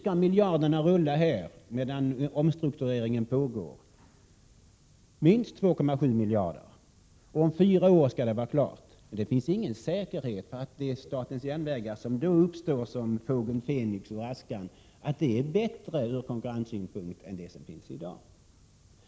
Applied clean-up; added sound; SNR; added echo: none; none; none; none.